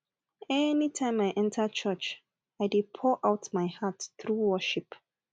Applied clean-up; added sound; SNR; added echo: none; none; none; none.